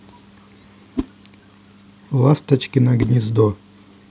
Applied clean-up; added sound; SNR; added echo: none; Whoosh, swoosh, swish; 15 dB; none.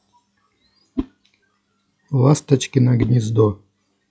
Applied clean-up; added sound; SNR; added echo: classical method log-MMSE.